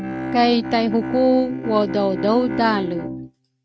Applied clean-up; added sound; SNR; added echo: neural mask model RNNoise.